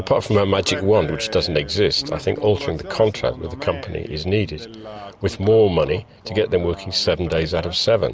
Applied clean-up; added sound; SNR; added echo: none; none; none; none.